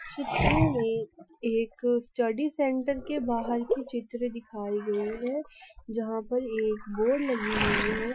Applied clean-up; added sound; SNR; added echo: classical method Wiener filter.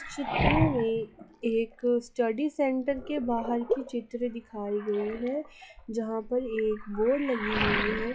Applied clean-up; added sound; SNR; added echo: classical method log-MMSE.